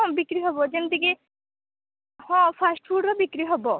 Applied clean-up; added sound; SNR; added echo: none; none; none; none.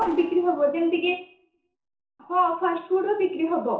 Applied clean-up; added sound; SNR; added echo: neural separator model SepFormer DNS4.